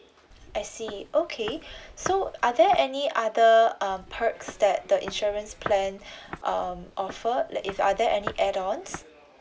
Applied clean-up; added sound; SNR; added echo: none; Walk, footsteps; 16 dB; none.